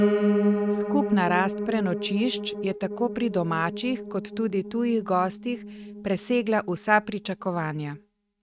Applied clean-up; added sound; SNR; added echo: neural mask model RNNoise.